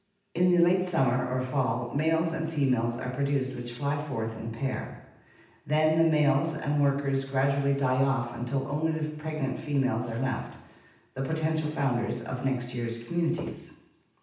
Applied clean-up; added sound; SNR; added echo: none; Walk, footsteps; 11 dB; reverberation time 0.9 s.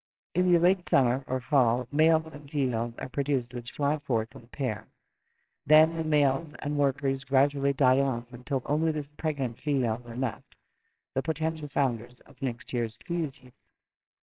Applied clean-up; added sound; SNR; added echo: neural separator model SepFormer WHAMR!.